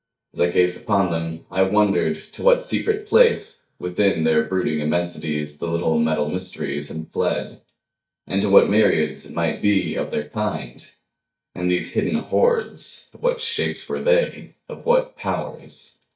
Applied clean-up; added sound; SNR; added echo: neural mask model DeepFilterNet 3.